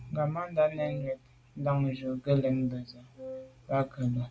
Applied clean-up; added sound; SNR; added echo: none; Wind instrument, woodwind instrument; 13 dB; none.